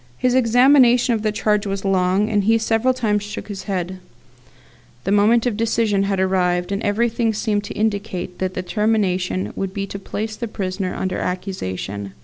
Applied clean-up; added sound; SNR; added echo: none; none; none; none.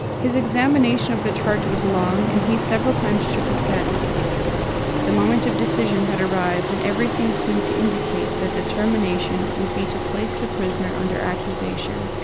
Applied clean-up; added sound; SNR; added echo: none; Engine; 0 dB; none.